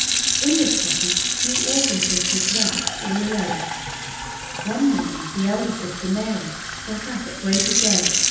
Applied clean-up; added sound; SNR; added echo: none; Fill (with liquid) / Sink (filling or washing); -3 dB; reverberation time 0.9 s.